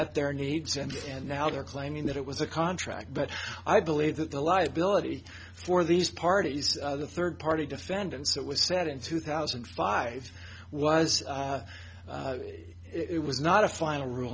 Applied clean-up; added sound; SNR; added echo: none; none; none; none.